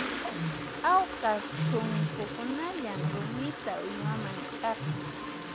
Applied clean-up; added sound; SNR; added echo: none; Wild animals + Toilet flush; 0 dB; none.